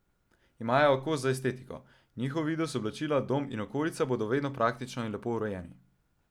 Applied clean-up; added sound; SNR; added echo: none; none; none; none.